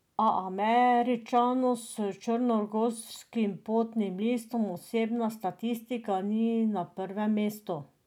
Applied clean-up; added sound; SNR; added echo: none; none; none; none.